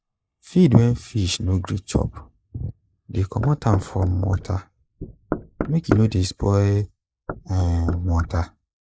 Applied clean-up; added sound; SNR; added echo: neural mask model Resemble Enhance denoiser.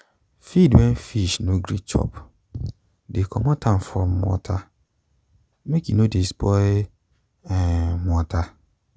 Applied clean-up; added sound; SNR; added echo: none; none; none; none.